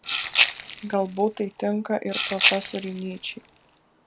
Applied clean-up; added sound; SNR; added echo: none; Rattle (instrument); -1 dB; none.